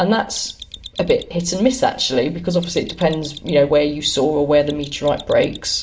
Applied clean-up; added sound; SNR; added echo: none; Mechanisms; 19 dB; reverberation time 0.4 s.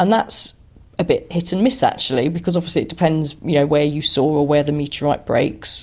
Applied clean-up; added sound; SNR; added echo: none; none; none; none.